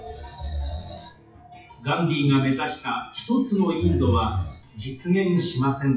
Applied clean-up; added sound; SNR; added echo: classical method WPE with log-MMSE.